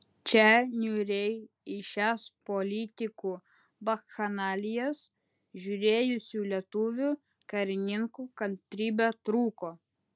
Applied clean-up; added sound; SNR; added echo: none; none; none; none.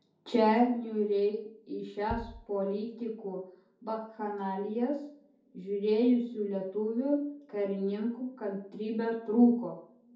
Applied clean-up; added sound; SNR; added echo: none; Bass drum; 18 dB; reverberation time 0.6 s.